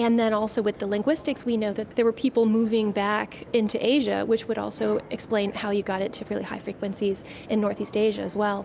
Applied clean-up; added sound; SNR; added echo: none; none; none; none.